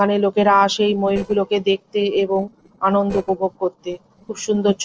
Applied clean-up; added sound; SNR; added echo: neural separator model SepFormer DNS4.